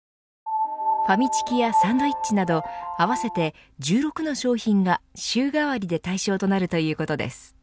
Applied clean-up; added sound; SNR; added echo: none; Piano; 1 dB; none.